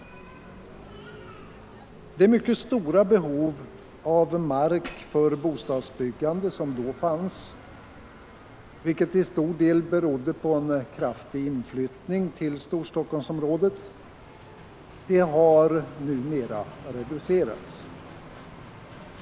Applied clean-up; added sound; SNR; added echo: none; Bicycle; 19 dB; none.